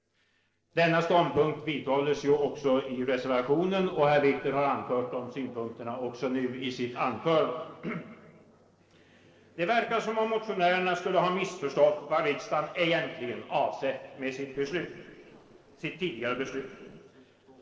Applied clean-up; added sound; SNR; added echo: neural separator model SepFormer DNS4.